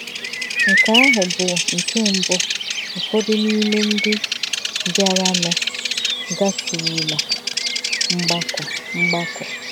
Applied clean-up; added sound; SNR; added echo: none; Bird vocalization, bird call, bird song; -2 dB; none.